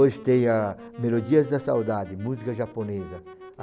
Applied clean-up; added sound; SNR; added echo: none; Wind instrument, woodwind instrument; 19 dB; none.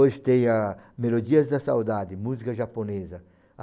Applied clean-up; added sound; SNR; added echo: none; none; none; none.